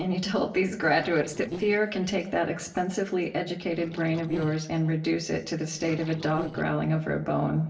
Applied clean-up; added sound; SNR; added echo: neural separator model SepFormer DNS4.